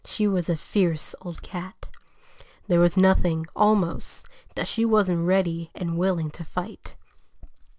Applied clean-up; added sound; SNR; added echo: none; none; none; none.